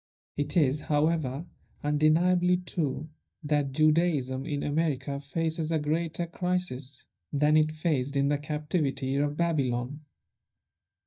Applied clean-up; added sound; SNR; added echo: neural mask model DeepFilterNet 3.